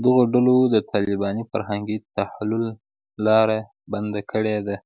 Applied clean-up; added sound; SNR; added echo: none; none; none; none.